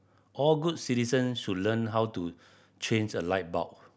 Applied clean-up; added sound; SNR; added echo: none; none; none; none.